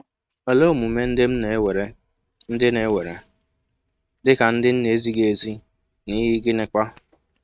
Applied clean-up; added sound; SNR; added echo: neural mask model RNNoise.